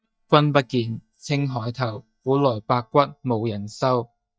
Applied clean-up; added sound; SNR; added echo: neural mask model DeepFilterNet 3.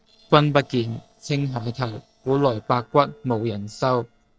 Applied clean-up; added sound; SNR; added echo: neural separator model SepFormer DNS4.